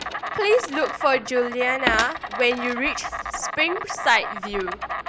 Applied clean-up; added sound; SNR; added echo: none; Insect + Coin (dropping); 6 dB; none.